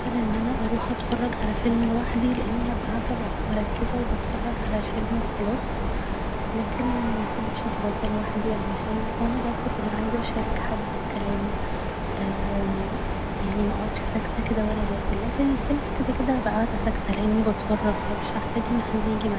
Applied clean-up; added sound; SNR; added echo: none; Mechanisms; -1 dB; none.